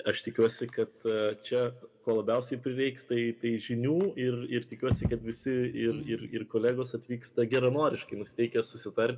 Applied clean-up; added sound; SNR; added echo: none; Piano; 15 dB; reverberation time 2.1 s.